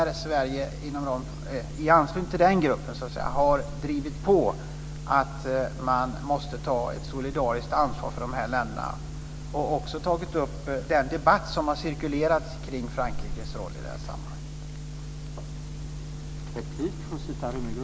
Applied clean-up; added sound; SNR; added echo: none; Bird; 14 dB; none.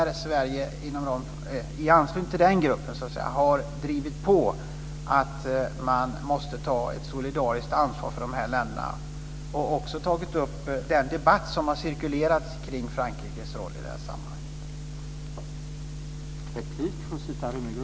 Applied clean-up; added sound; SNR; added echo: none; none; none; none.